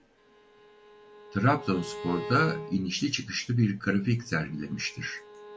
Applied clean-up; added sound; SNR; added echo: none; Bowed string instrument; 14 dB; none.